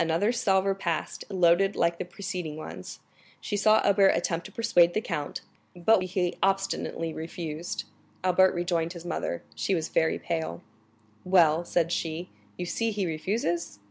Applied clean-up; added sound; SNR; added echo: none; none; none; none.